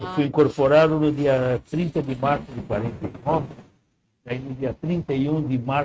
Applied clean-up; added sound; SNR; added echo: neural mask model RNNoise.